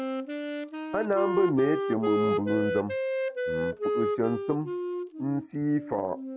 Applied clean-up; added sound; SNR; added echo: none; Wind instrument, woodwind instrument; 1 dB; none.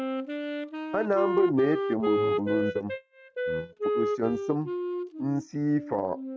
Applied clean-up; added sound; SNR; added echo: neural mask model RNNoise.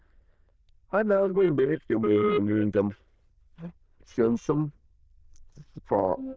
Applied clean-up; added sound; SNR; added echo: neural diffusion model UNIVERSE++.